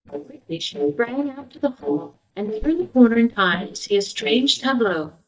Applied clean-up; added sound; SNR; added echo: neural mask model DeepFilterNet 3.